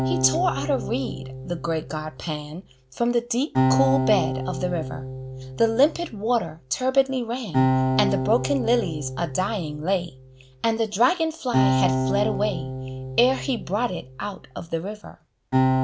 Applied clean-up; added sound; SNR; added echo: none; Acoustic guitar; 2 dB; none.